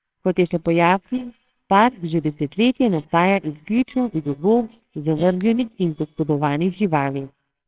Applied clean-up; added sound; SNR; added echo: neural separator model SepFormer WHAMR!.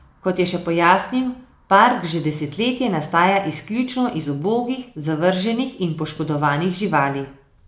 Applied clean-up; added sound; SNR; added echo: none; none; none; none.